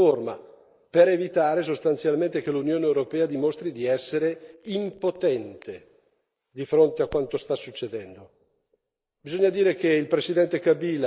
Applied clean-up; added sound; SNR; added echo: neural mask model Resemble Enhance denoiser.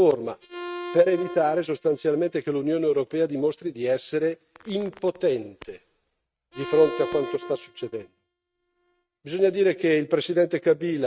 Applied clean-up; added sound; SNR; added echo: neural mask model RNNoise.